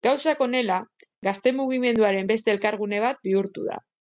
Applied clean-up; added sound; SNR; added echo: none; none; none; none.